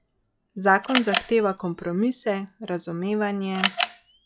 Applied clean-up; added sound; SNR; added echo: classical method log-MMSE.